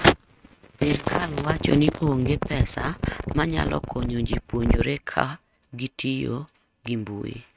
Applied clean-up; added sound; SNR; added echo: neural mask model RNNoise.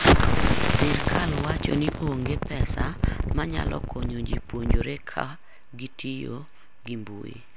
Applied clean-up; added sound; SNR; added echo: none; Explosion; -3 dB; none.